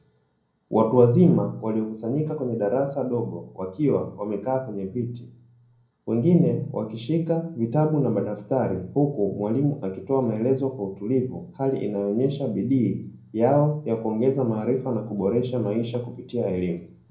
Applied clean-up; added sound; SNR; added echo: none; none; none; reverberation time 0.5 s.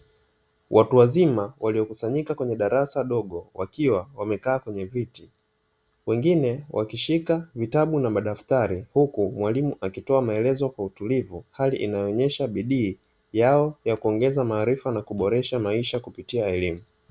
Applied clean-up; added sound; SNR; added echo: none; none; none; none.